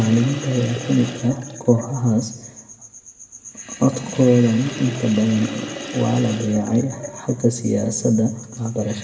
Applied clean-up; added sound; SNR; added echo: none; Sink (filling or washing); 14 dB; reverberation time 0.7 s.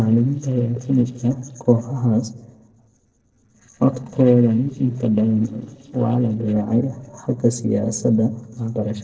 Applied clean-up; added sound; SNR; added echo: neural separator model SepFormer DNS4.